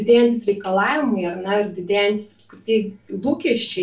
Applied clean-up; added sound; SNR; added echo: none; none; none; reverberation time 0.3 s.